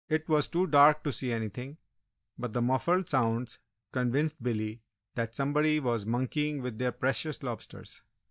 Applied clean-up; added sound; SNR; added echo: neural mask model DeepFilterNet 3.